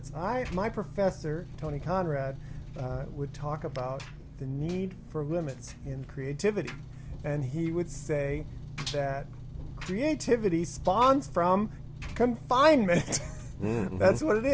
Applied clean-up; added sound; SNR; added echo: none; Engine; 11 dB; none.